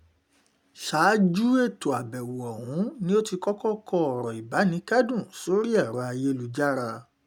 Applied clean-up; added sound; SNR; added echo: none; none; none; none.